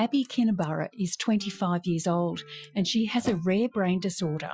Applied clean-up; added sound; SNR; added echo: classical method Wiener filter.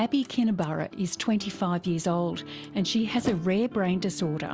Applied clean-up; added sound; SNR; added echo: none; Slam; 20 dB; none.